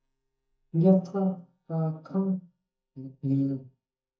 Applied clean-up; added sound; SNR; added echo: neural mask model DeepFilterNet 3.